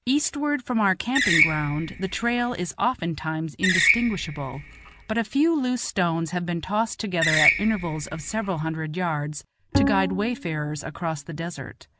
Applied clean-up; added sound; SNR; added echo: none; Bowed string instrument + Screech; 1 dB; none.